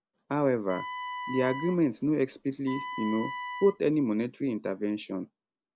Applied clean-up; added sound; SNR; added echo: none; Wind instrument, woodwind instrument; 10 dB; none.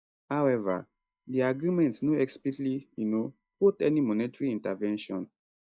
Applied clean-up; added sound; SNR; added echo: neural mask model DeepFilterNet 3.